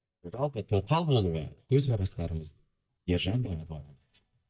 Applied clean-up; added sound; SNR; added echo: neural mask model DeepFilterNet 3.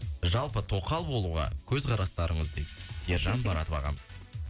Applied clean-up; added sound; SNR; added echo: none; none; none; none.